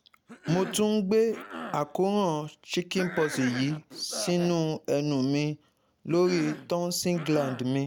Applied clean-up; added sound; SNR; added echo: none; Cough; 14 dB; none.